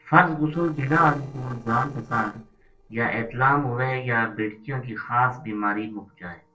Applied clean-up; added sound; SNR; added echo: neural separator model SepFormer DNS4.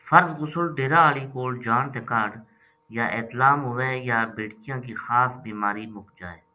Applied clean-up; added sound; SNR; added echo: none; none; none; none.